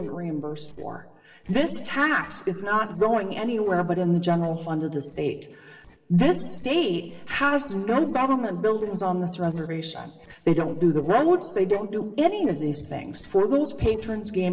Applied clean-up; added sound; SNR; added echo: neural separator model SepFormer DNS4.